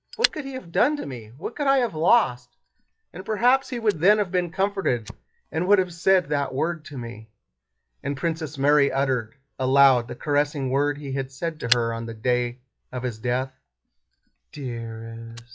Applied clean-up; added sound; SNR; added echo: classical method log-MMSE.